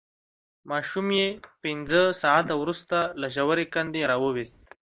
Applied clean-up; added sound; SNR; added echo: neural mask model Resemble Enhance denoiser.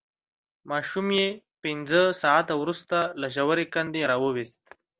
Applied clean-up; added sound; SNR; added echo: none; none; none; none.